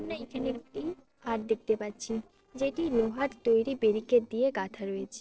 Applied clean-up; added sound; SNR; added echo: neural separator model SepFormer DNS4.